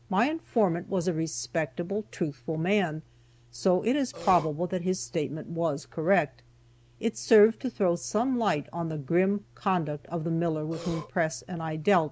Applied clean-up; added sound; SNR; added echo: none; Burping, eructation; 13 dB; none.